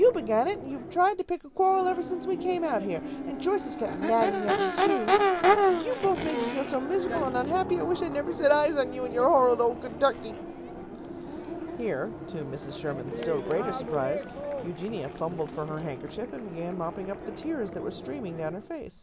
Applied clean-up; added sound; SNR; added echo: none; Crowd / Race car, auto racing / Accelerating, revving, vroom; 3 dB; none.